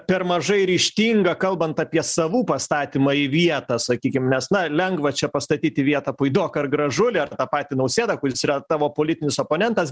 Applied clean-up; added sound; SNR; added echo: none; none; none; none.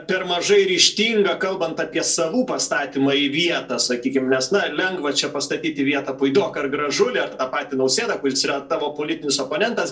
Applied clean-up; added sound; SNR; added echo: none; none; none; reverberation time 0.2 s.